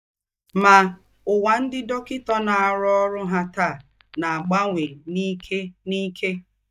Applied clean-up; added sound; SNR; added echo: neural mask model DeepFilterNet 3.